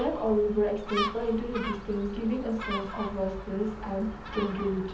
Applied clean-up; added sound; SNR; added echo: none; Gull, seagull; 8 dB; reverberation time 0.7 s.